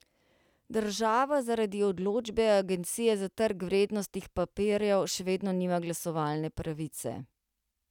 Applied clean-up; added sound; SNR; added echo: none; none; none; none.